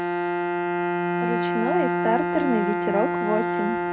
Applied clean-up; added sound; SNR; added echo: none; Bowed string instrument; -3 dB; none.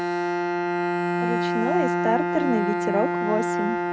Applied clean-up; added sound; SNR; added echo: neural mask model RNNoise.